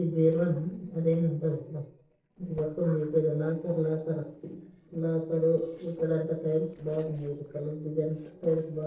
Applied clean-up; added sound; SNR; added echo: neural separator model SepFormer DNS4.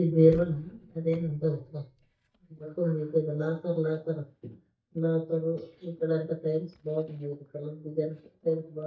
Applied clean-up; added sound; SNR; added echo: neural mask model DeepFilterNet 3.